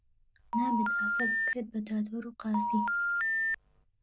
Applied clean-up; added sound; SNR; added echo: neural diffusion model UNIVERSE++.